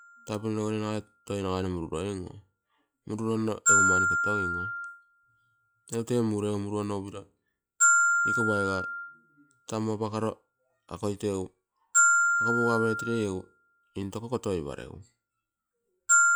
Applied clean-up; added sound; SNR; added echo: classical method log-MMSE.